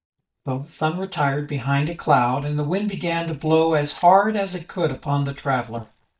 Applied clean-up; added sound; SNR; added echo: neural mask model DeepFilterNet 3.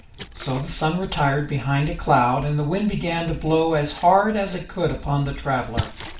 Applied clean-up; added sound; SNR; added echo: none; Splash, splatter; 17 dB; reverberation time 0.4 s.